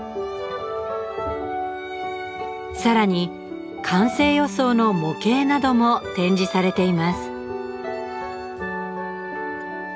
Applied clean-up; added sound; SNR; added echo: none; none; none; none.